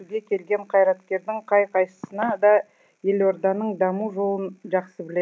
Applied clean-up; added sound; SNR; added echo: none; none; none; none.